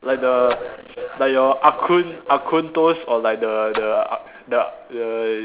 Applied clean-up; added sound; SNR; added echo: none; Splash, splatter; 18 dB; none.